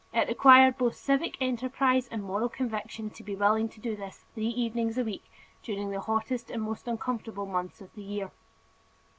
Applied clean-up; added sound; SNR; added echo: none; none; none; none.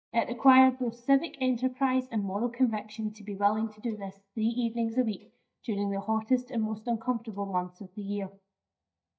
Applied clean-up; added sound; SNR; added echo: neural mask model DeepFilterNet 3.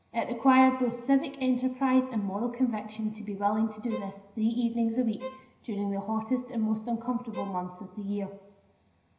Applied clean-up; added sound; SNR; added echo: none; Bowed string instrument; 17 dB; reverberation time 0.9 s.